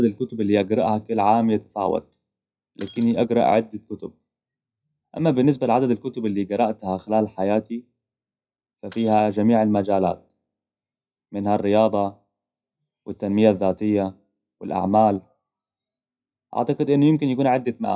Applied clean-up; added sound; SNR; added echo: classical method WPE with log-MMSE.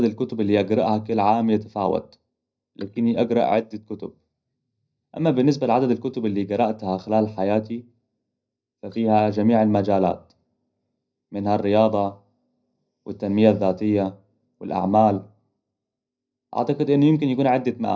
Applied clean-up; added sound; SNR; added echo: neural mask model DeepFilterNet 3.